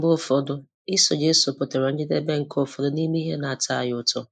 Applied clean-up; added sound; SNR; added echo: neural mask model Resemble Enhance denoiser.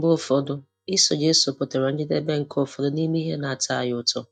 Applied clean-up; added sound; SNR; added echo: neural mask model DeepFilterNet 3.